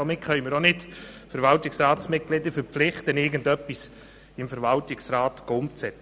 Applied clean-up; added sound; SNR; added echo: none; none; none; none.